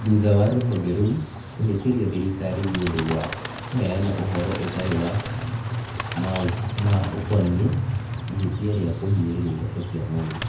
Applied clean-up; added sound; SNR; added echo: none; Bird; 13 dB; reverberation time 0.5 s.